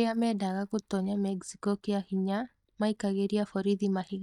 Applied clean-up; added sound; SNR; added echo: neural mask model DeepFilterNet 3.